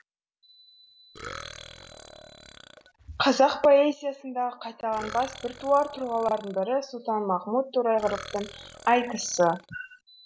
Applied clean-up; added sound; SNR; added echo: none; Burping, eructation; 17 dB; none.